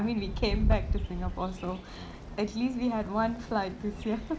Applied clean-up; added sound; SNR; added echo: none; Insect; 15 dB; none.